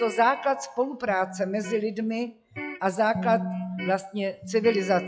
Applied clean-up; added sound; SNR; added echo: classical method log-MMSE.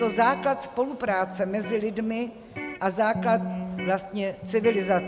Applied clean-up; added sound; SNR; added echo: none; Electric guitar; 10 dB; none.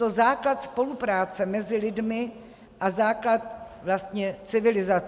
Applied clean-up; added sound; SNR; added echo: none; none; none; none.